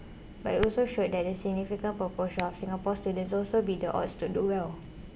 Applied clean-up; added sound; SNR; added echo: none; Hands; 14 dB; none.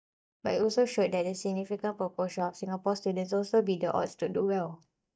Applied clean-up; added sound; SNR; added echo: neural mask model DeepFilterNet 3.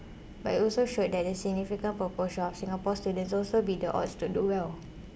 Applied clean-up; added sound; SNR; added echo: none; none; none; none.